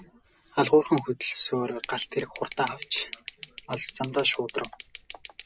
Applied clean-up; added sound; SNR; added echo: none; Scissors; 4 dB; none.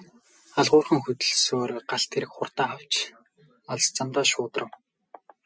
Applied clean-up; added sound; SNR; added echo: none; none; none; none.